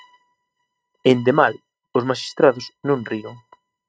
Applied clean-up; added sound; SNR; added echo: neural mask model RNNoise.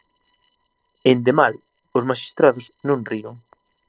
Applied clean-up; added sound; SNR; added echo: neural separator model SepFormer DNS4.